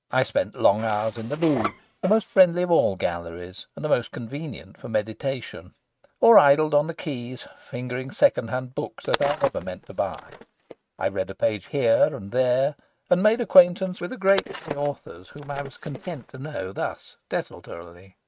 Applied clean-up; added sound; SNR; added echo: neural mask model RNNoise.